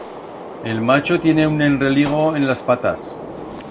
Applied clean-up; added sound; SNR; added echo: none; Gunshot, gunfire; 13 dB; none.